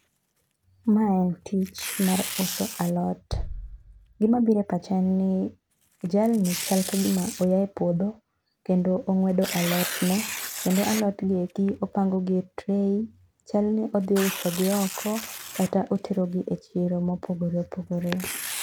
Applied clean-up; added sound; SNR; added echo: none; Tearing + Bass drum; 11 dB; none.